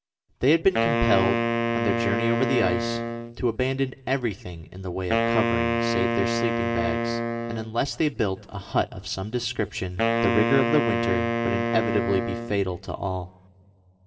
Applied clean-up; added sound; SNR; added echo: none; Wind instrument, woodwind instrument; -1 dB; reverberation time 0.9 s.